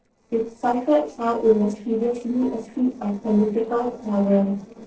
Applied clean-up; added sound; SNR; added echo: neural separator model SepFormer DNS4.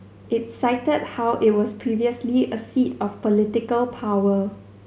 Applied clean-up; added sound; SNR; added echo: none; none; none; none.